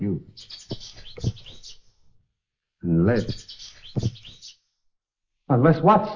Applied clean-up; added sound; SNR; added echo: neural mask model Resemble Enhance denoiser.